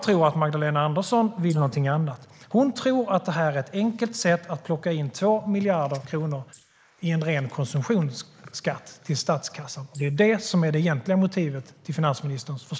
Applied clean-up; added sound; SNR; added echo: neural mask model Resemble Enhance denoiser.